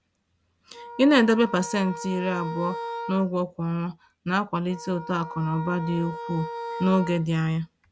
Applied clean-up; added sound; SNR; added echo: none; Wind instrument, woodwind instrument; 11 dB; none.